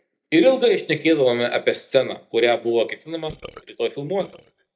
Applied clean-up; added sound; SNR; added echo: neural mask model DeepFilterNet 3.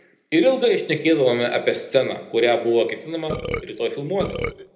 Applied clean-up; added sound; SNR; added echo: none; Burping, eructation; 7 dB; reverberation time 0.7 s.